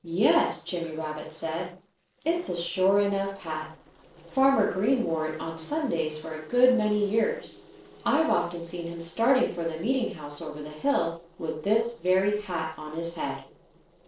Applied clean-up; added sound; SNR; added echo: neural separator model SepFormer DNS4.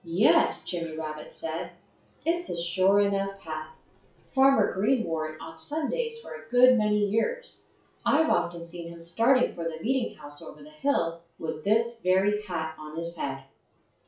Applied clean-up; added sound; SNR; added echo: classical method WPE with log-MMSE.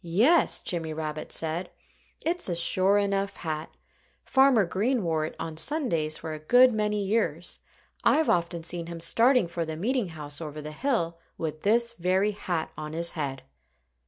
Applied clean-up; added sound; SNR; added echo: none; none; none; none.